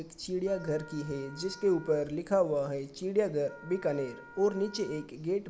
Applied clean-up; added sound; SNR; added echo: none; Wind instrument, woodwind instrument; 20 dB; none.